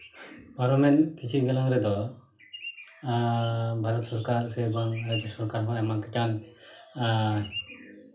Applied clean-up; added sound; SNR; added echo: none; none; none; reverberation time 0.3 s.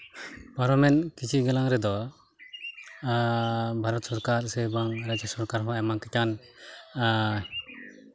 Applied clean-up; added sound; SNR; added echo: none; none; none; none.